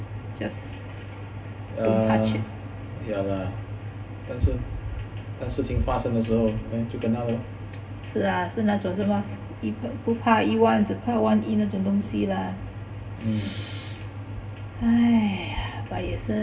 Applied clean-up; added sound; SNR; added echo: none; none; none; reverberation time 1.6 s.